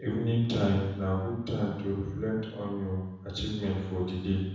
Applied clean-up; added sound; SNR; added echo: none; none; none; reverberation time 1.1 s.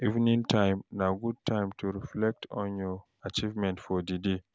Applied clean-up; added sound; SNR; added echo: none; none; none; none.